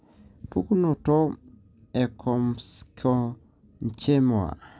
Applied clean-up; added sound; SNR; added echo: none; none; none; none.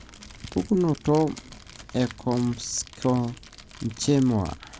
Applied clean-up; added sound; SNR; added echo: none; Crumpling, crinkling; 19 dB; none.